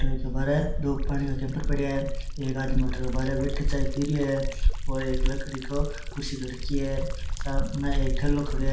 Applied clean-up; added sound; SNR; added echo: none; Liquid; -4 dB; reverberation time 0.7 s.